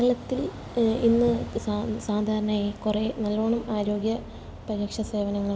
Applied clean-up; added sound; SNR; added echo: none; none; none; none.